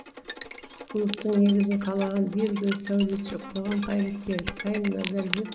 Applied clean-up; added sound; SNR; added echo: none; Bowed string instrument + Crack; 10 dB; none.